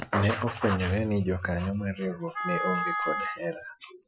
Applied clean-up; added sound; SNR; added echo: classical method Wiener filter.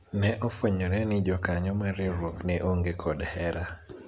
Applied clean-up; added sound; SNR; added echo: none; none; none; none.